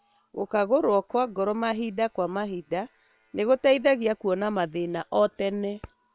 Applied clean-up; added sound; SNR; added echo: neural separator model SepFormer WHAM!.